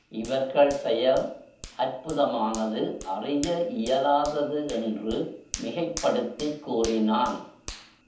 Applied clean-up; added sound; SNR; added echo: none; Hands; 17 dB; reverberation time 0.7 s.